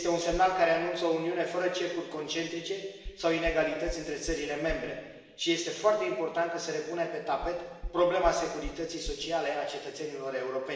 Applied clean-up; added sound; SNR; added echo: none; Knock; 15 dB; reverberation time 1.3 s.